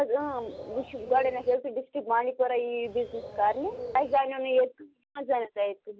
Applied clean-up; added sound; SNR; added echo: none; Bird; 13 dB; none.